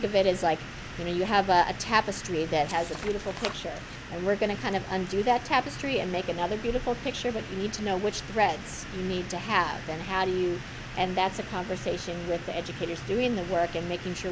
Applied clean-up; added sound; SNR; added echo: none; none; none; none.